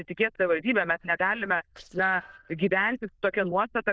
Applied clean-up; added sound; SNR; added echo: neural diffusion model UNIVERSE++.